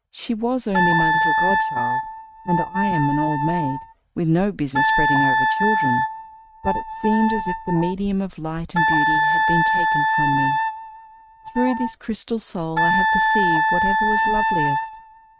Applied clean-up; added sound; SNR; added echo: neural mask model RNNoise.